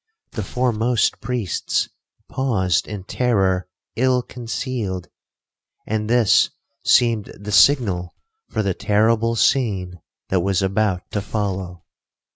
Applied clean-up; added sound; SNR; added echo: none; Tearing; 17 dB; none.